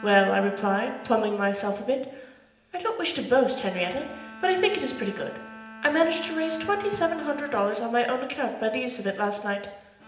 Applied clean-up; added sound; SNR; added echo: none; Bowed string instrument; 18 dB; reverberation time 0.8 s.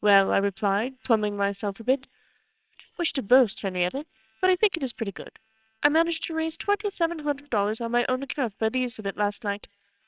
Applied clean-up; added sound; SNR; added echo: neural separator model SepFormer WHAMR!.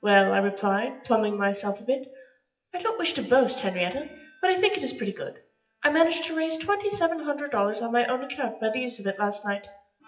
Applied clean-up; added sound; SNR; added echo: classical method WPE with log-MMSE.